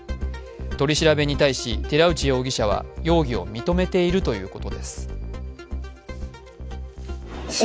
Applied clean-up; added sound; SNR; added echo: none; none; none; none.